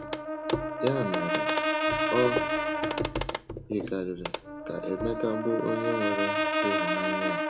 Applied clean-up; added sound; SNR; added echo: none; Clock + Brass instrument; -3 dB; none.